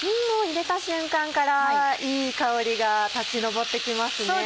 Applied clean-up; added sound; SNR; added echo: none; none; none; none.